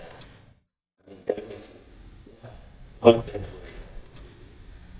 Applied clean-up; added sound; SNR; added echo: neural mask model DeepFilterNet 3.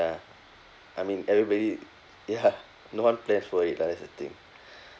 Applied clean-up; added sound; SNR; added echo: none; none; none; none.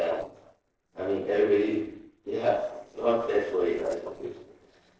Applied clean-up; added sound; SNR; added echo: neural separator model SepFormer DNS4.